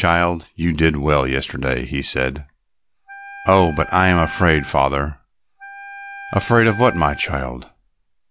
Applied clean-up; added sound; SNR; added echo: none; Wind instrument, woodwind instrument; 14 dB; none.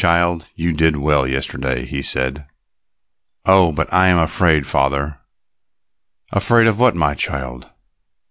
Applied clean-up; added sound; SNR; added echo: none; none; none; none.